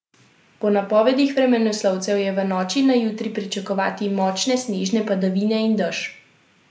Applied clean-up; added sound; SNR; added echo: none; none; none; none.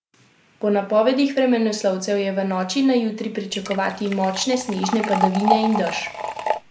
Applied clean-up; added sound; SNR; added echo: none; Liquid; 4 dB; none.